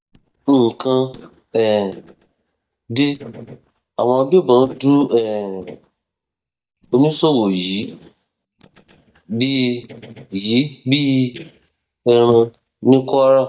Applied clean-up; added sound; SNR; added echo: neural mask model DeepFilterNet 3.